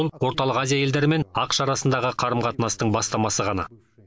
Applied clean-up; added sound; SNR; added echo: none; none; none; none.